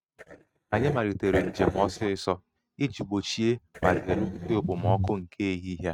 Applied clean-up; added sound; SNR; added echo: neural mask model RNNoise.